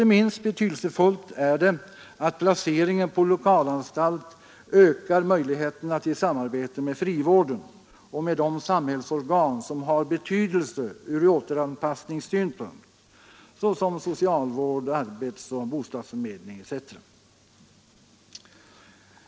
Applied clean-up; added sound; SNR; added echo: none; none; none; none.